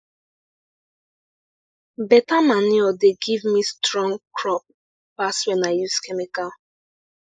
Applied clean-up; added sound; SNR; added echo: neural mask model Resemble Enhance denoiser.